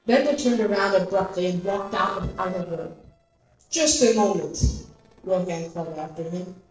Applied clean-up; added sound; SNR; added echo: neural separator model SepFormer DNS4.